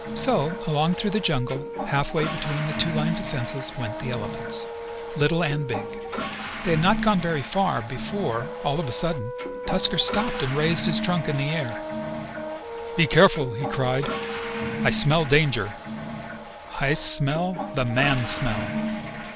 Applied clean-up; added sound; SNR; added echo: none; Brass instrument + Toilet flush / Water; 7 dB; none.